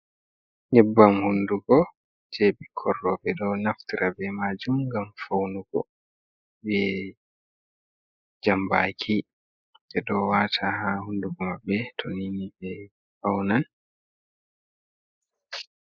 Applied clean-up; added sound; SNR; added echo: neural mask model Resemble Enhance denoiser.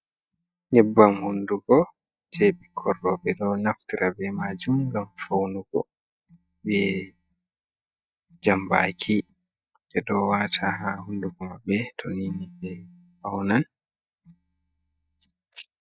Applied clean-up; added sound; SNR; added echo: neural mask model DeepFilterNet 3.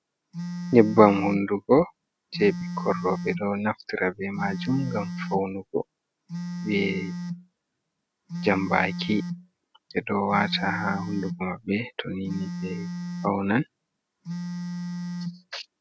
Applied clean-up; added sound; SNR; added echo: none; Telephone; 8 dB; none.